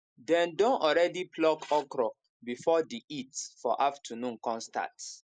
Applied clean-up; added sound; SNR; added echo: neural mask model Resemble Enhance denoiser.